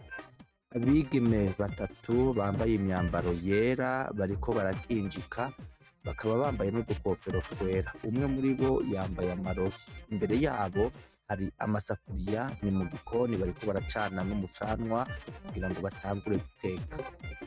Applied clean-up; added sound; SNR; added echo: neural mask model RNNoise.